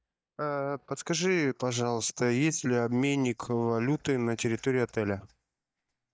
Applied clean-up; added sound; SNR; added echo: neural mask model DeepFilterNet 3.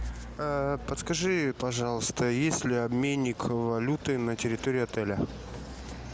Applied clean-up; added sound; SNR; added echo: none; Bowed string instrument; 17 dB; none.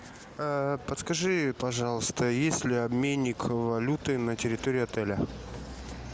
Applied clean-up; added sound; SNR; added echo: none; none; none; none.